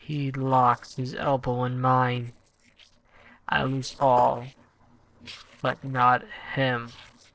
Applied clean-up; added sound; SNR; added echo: neural separator model SepFormer DNS4.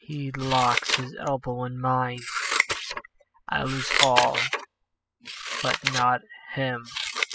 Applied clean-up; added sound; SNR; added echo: classical method spectral subtraction.